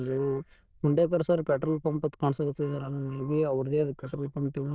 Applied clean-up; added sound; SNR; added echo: neural diffusion model UNIVERSE++.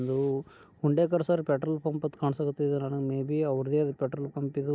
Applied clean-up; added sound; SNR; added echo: none; none; none; none.